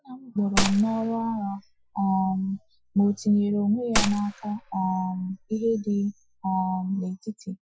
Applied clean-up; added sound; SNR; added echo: classical method Wiener filter.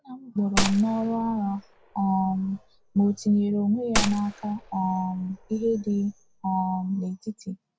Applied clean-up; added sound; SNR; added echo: none; Gunshot, gunfire; 7 dB; none.